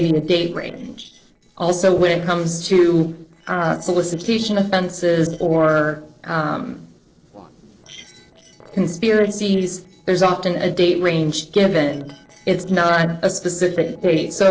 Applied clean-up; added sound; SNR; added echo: neural separator model SepFormer DNS4.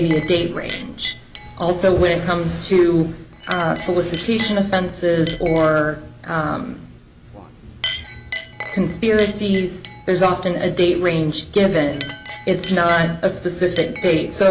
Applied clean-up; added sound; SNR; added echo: none; Chink, clink; 13 dB; none.